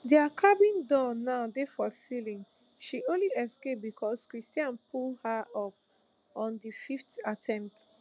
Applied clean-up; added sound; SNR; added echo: none; none; none; none.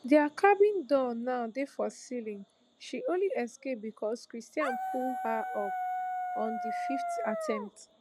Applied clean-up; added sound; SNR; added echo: none; Dog; 3 dB; none.